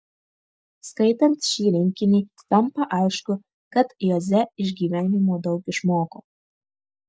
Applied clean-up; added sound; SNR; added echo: neural mask model DeepFilterNet 3.